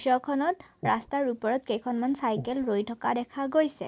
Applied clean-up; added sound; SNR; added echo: neural mask model Resemble Enhance denoiser.